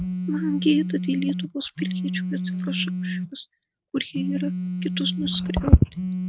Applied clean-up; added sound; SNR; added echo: neural mask model RNNoise.